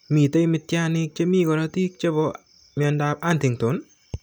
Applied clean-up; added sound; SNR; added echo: none; none; none; none.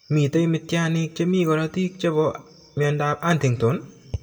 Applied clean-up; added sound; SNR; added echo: none; none; none; reverberation time 0.5 s.